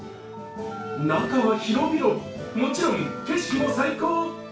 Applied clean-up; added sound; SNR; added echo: none; Telephone; 16 dB; reverberation time 0.4 s.